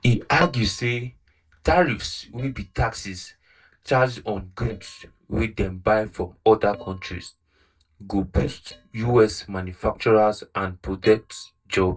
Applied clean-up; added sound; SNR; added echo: neural mask model DeepFilterNet 3.